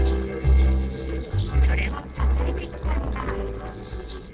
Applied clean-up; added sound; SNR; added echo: neural separator model SepFormer DNS4.